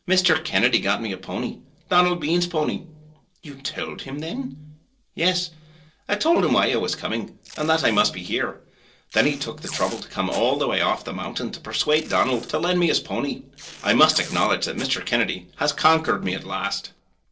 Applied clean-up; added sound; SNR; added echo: neural separator model SepFormer DNS4.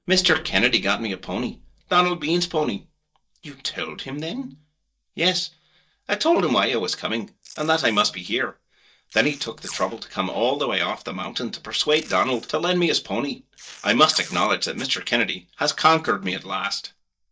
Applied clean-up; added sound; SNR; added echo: neural mask model DeepFilterNet 3.